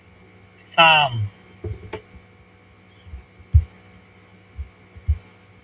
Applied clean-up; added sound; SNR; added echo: none; none; none; none.